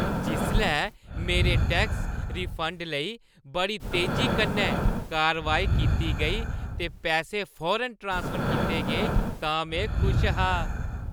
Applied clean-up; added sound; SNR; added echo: none; Breathing; -2 dB; none.